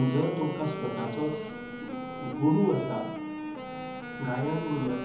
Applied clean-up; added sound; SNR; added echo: none; Wind instrument, woodwind instrument; 8 dB; reverberation time 1.3 s.